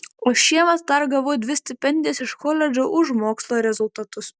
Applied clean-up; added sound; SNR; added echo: none; none; none; none.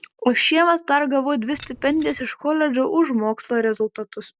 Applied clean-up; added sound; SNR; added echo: none; Keys jangling; 14 dB; none.